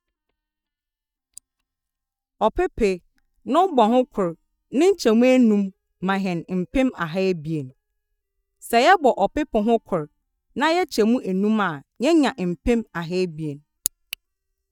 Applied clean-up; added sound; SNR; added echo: neural mask model DeepFilterNet 3.